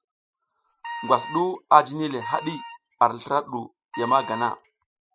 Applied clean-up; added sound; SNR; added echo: classical method spectral subtraction.